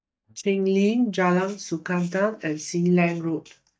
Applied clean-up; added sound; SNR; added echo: neural mask model DeepFilterNet 3.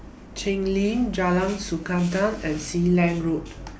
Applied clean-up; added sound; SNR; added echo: none; none; none; none.